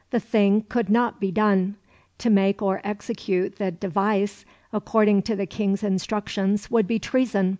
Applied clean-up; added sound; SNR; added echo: none; none; none; none.